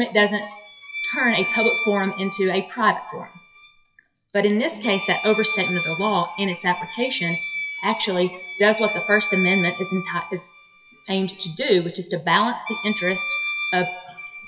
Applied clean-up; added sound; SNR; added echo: classical method WPE with log-MMSE.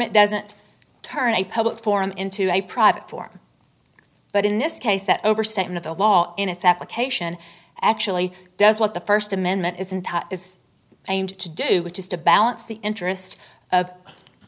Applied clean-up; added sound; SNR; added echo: none; none; none; none.